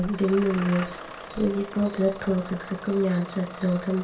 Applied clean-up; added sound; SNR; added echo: none; Engine starting / Bus; 13 dB; reverberation time 0.4 s.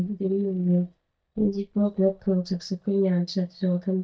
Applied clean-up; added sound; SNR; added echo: neural mask model DeepFilterNet 3.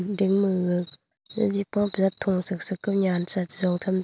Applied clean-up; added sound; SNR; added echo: none; none; none; none.